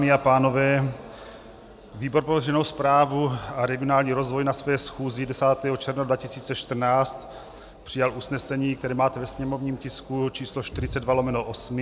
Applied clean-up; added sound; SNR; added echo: none; none; none; none.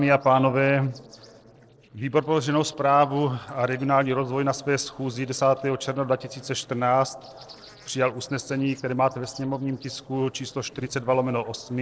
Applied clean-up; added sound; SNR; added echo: neural separator model SepFormer DNS4.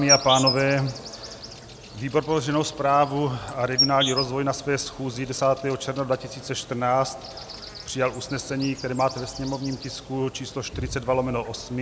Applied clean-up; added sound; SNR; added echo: none; Insect; 8 dB; none.